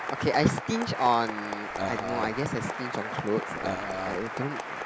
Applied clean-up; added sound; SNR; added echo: none; Burping, eructation + Applause; 4 dB; none.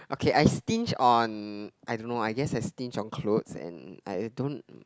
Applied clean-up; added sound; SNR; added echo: none; none; none; none.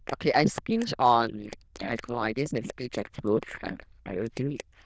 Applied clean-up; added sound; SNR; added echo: neural diffusion model UNIVERSE++.